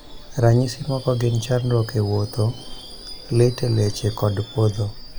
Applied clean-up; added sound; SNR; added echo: none; Screech / Subway, metro, underground; 14 dB; none.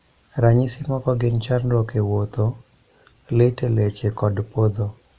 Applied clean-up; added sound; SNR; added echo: none; none; none; none.